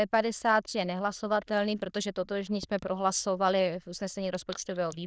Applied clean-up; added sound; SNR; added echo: neural diffusion model UNIVERSE++.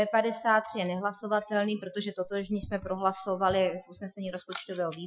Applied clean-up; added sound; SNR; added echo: classical method Wiener filter.